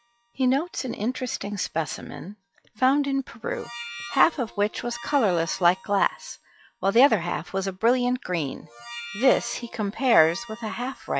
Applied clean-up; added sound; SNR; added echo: classical method log-MMSE.